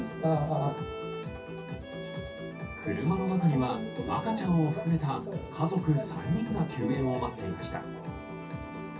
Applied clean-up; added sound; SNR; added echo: none; Bowed string instrument; 14 dB; reverberation time 0.3 s.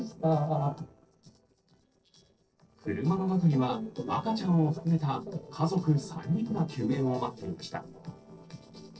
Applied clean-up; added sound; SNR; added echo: neural separator model SepFormer DNS4.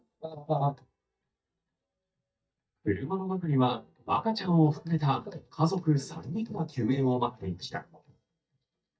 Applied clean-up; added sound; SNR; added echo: neural mask model DeepFilterNet 3.